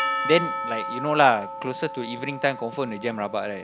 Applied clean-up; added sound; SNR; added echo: none; Percussion; 6 dB; none.